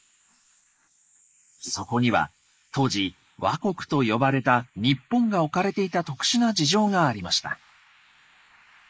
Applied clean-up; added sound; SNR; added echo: neural mask model Resemble Enhance denoiser.